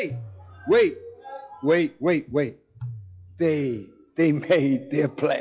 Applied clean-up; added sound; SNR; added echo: classical method log-MMSE.